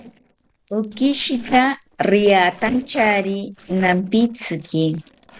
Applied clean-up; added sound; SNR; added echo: neural separator model SepFormer DNS4.